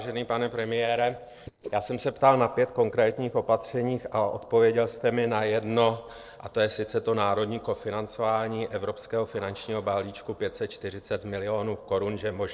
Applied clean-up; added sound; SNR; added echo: neural separator model SepFormer DNS4.